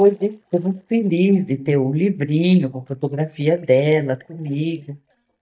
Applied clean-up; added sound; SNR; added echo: neural mask model DeepFilterNet 3.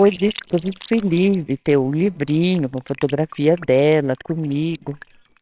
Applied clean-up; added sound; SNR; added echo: neural separator model SepFormer WHAMR!.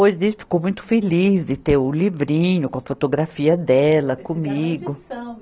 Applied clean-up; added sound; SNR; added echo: none; none; none; none.